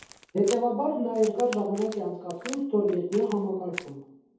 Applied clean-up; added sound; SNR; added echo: none; Crack; 17 dB; reverberation time 0.7 s.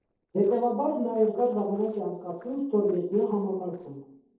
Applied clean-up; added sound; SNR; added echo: neural separator model SepFormer DNS4.